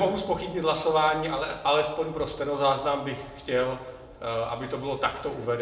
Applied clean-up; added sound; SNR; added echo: none; none; none; reverberation time 0.7 s.